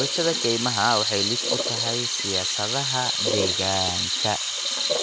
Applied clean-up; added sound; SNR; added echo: none; Sink (filling or washing) / Water tap, faucet; -3 dB; none.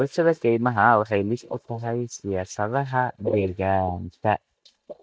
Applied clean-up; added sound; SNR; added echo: neural mask model DeepFilterNet 3.